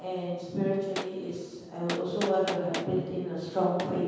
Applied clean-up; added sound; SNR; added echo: none; Gunshot, gunfire; 11 dB; reverberation time 1.2 s.